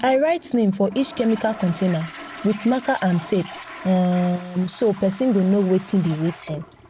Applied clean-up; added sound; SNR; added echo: none; Toilet flush; 18 dB; none.